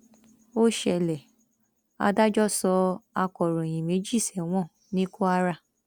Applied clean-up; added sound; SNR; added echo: none; none; none; none.